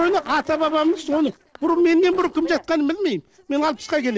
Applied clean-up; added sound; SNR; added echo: neural separator model SepFormer DNS4.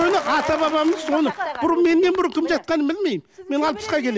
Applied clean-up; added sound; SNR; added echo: none; none; none; none.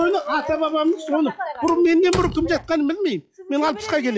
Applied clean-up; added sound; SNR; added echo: classical method log-MMSE.